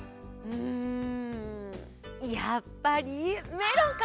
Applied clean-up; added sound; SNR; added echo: none; none; none; none.